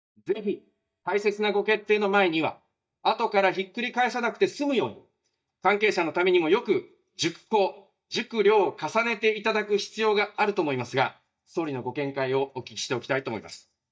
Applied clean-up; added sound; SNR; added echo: neural mask model DeepFilterNet 3.